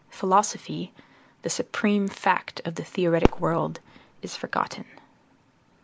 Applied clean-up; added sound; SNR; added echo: none; Fireworks; 7 dB; none.